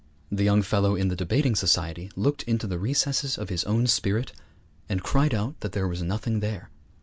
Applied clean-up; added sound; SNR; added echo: none; none; none; none.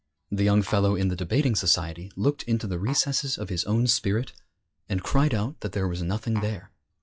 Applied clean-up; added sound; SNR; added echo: classical method log-MMSE.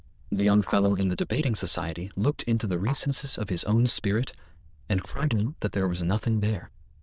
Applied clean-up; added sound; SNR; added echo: neural diffusion model UNIVERSE++.